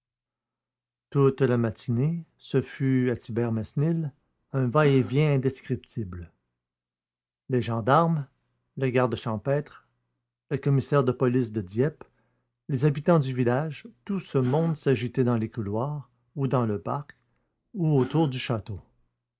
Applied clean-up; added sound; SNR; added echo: none; Gasp; 19 dB; none.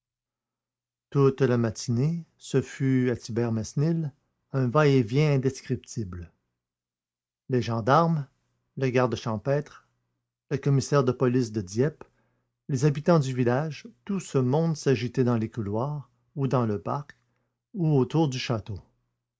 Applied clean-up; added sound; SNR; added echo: none; none; none; none.